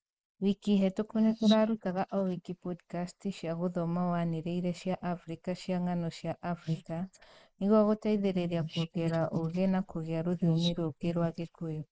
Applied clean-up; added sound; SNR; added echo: neural mask model Resemble Enhance denoiser.